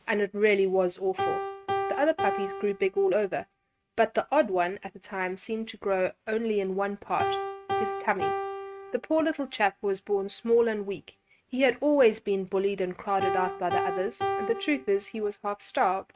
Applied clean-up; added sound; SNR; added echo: neural mask model RNNoise.